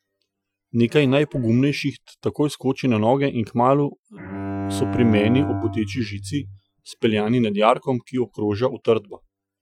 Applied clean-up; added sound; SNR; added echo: classical method Wiener filter.